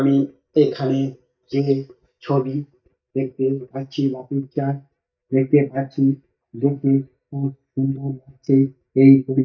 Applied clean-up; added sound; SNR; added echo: neural mask model DeepFilterNet 3.